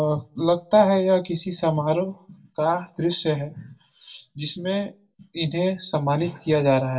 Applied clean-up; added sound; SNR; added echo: none; none; none; reverberation time 0.2 s.